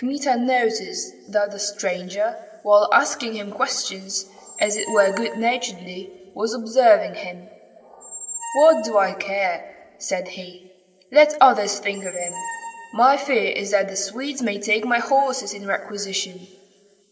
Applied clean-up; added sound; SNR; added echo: none; Squeak; 14 dB; reverberation time 2.4 s.